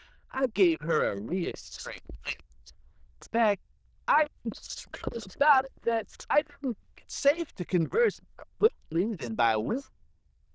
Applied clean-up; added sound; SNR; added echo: neural diffusion model UNIVERSE++.